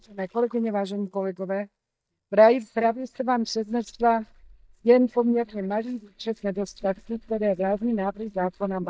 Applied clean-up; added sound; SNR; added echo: neural mask model DeepFilterNet 3.